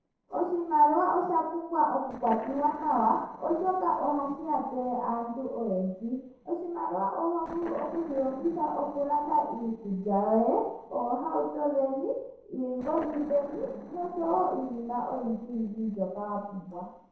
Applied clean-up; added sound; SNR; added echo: neural separator model SepFormer DNS4.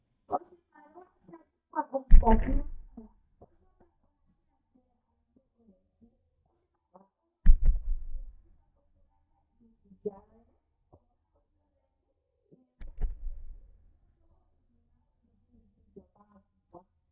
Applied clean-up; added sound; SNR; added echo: neural mask model DeepFilterNet 3.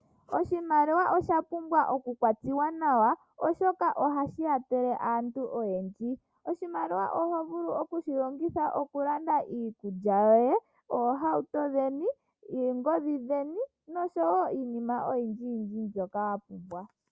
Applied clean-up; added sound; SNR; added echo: none; none; none; none.